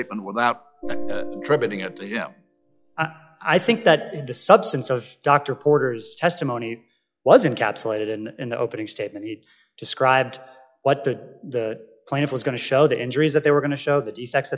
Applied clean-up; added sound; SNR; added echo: classical method log-MMSE.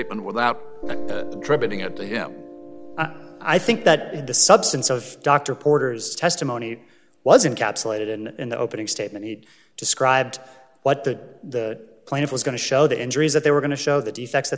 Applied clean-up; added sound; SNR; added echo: none; Piano; 14 dB; none.